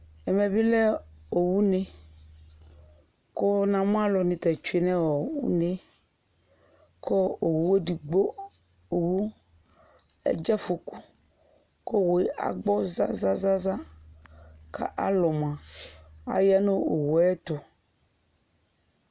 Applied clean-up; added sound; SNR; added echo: none; none; none; none.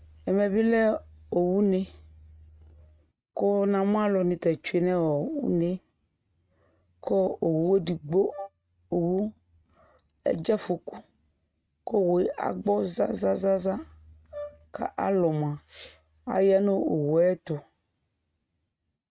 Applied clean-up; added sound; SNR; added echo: neural mask model RNNoise.